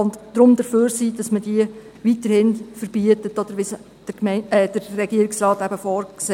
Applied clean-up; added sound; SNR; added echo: none; none; none; none.